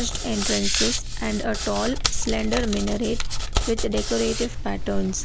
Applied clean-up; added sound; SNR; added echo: none; Hands; -1 dB; none.